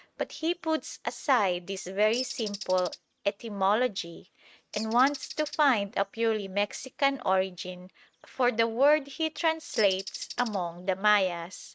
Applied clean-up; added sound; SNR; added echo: neural mask model RNNoise.